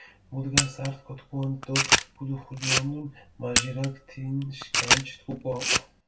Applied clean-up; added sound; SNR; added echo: none; Camera; -4 dB; reverberation time 0.1 s.